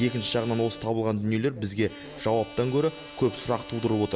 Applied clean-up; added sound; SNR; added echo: none; Bowed string instrument; 17 dB; none.